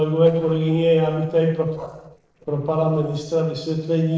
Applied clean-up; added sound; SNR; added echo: neural separator model SepFormer DNS4.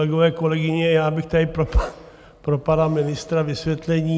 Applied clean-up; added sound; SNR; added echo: none; none; none; none.